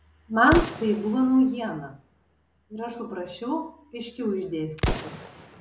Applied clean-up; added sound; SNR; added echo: none; Explosion; 8 dB; none.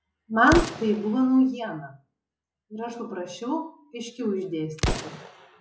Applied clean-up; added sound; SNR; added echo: classical method log-MMSE.